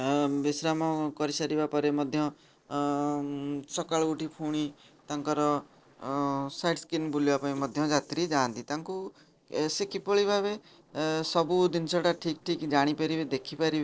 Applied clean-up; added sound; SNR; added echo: neural separator model SepFormer DNS4.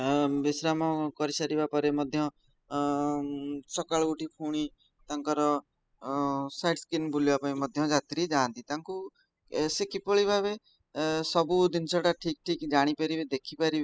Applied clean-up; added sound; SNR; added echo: classical method spectral subtraction.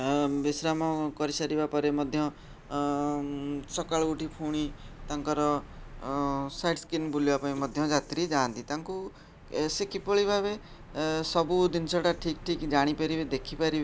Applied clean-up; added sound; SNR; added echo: none; Bird vocalization, bird call, bird song; 17 dB; none.